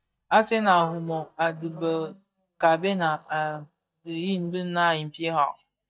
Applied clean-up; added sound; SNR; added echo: neural mask model DeepFilterNet 3.